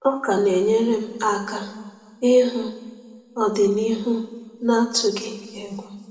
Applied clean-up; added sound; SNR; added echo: none; none; none; reverberation time 1.7 s.